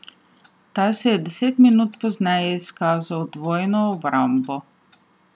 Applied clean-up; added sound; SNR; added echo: none; none; none; none.